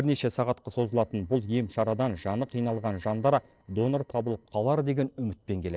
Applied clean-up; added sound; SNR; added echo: neural separator model SepFormer DNS4.